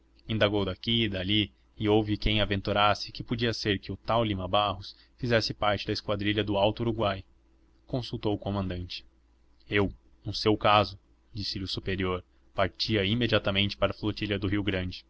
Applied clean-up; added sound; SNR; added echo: none; none; none; none.